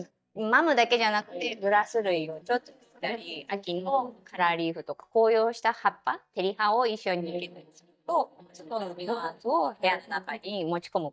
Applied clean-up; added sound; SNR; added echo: neural mask model DeepFilterNet 3.